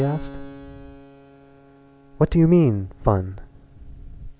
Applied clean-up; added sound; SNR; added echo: none; Keyboard (musical); 20 dB; none.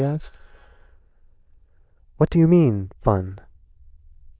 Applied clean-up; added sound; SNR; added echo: neural diffusion model UNIVERSE++.